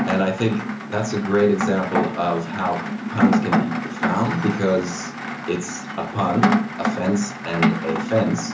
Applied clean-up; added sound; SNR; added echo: none; Rain; 2 dB; reverberation time 0.8 s.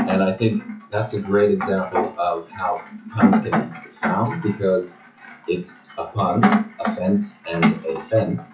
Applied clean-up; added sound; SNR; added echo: classical method WPE with log-MMSE.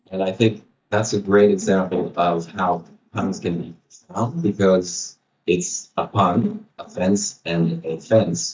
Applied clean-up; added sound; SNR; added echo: neural mask model DeepFilterNet 3.